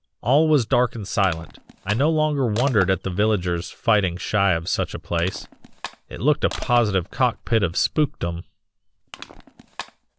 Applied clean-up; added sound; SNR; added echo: none; Crushing; 19 dB; none.